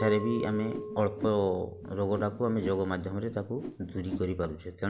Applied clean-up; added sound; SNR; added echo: none; Glass + Whoosh, swoosh, swish; 9 dB; none.